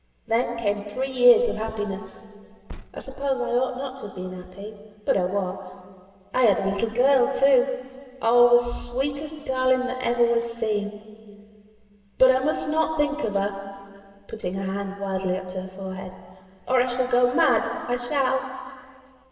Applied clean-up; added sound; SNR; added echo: none; Car; 17 dB; reverberation time 2.3 s.